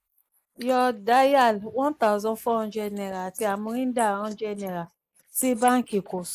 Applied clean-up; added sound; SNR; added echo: neural mask model Resemble Enhance denoiser.